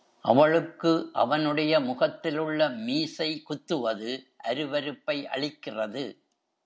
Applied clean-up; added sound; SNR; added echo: none; none; none; none.